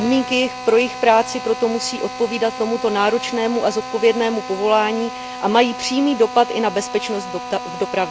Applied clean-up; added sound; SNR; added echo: none; Drill; 11 dB; none.